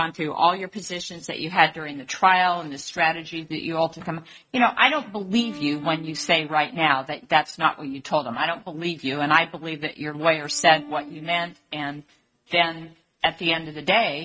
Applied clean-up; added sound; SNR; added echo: neural mask model RNNoise.